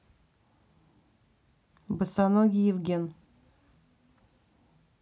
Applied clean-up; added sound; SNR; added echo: none; none; none; none.